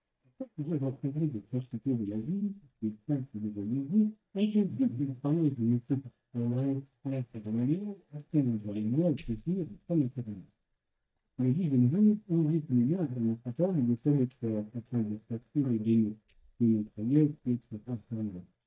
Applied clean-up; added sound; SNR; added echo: neural mask model DeepFilterNet 3.